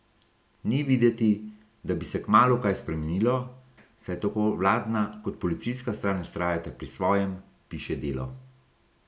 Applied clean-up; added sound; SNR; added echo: none; none; none; none.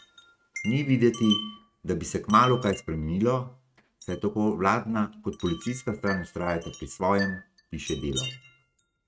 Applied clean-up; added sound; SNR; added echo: neural mask model RNNoise.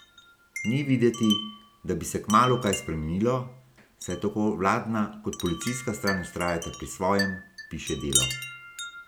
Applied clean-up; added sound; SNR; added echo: none; Wind chime; 9 dB; none.